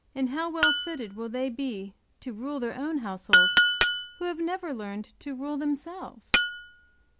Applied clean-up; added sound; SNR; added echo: none; Chink, clink; -3 dB; none.